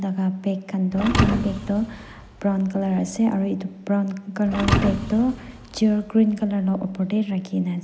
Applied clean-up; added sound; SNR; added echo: none; Thump, thud; 5 dB; none.